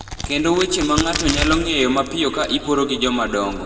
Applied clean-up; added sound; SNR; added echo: none; Crack; 8 dB; reverberation time 1.7 s.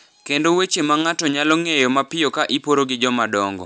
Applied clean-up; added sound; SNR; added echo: none; none; none; none.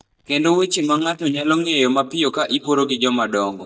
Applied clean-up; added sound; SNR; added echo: neural mask model DeepFilterNet 3.